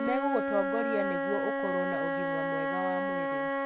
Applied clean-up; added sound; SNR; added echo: none; Wind instrument, woodwind instrument; -4 dB; none.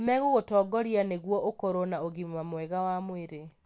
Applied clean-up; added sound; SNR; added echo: none; none; none; none.